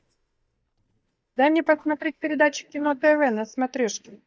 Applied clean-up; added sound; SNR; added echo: neural mask model DeepFilterNet 3.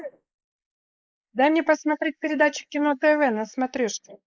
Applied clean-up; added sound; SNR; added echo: neural mask model Resemble Enhance denoiser.